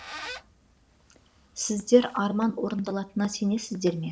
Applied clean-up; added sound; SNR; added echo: neural separator model SepFormer DNS4.